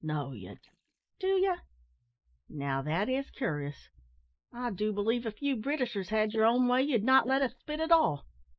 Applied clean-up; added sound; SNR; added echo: neural mask model Resemble Enhance denoiser.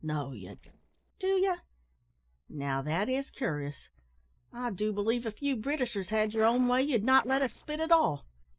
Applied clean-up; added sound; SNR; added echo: neural separator model SepFormer DNS4.